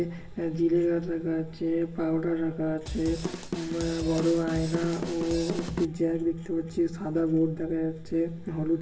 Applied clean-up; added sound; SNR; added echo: none; Drum / Drum kit; 7 dB; reverberation time 0.7 s.